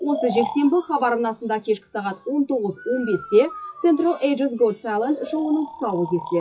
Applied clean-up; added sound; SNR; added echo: classical method WPE with log-MMSE.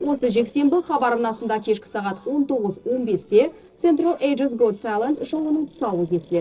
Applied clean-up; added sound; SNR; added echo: neural separator model SepFormer DNS4.